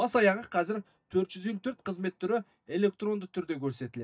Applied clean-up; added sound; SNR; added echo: neural mask model DeepFilterNet 3.